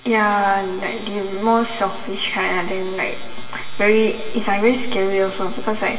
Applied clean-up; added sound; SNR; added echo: none; none; none; reverberation time 2.0 s.